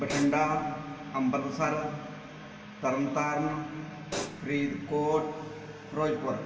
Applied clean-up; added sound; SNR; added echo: none; Hi-hat; 10 dB; reverberation time 2.3 s.